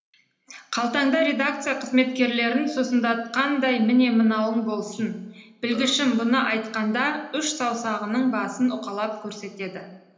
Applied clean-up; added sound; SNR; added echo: none; Burping, eructation; 14 dB; reverberation time 1.0 s.